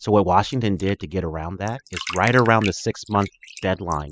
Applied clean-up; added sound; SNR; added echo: classical method spectral subtraction.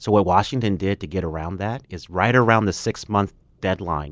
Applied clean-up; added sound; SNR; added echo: none; none; none; none.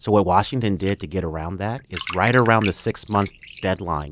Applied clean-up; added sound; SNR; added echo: none; Bathtub (filling or washing); 16 dB; none.